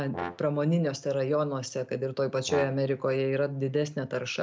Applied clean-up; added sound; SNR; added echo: none; Brass instrument; 13 dB; none.